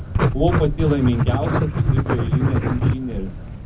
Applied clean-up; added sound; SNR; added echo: none; Writing; -4 dB; reverberation time 0.3 s.